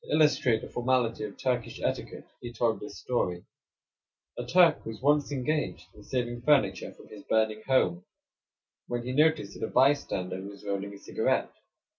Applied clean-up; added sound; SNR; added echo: none; none; none; none.